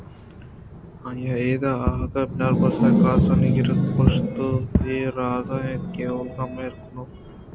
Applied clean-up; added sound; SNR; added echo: none; Fireworks; 8 dB; none.